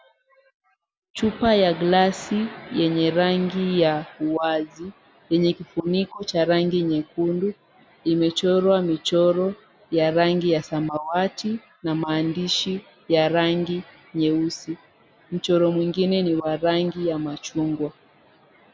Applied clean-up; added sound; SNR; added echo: none; none; none; none.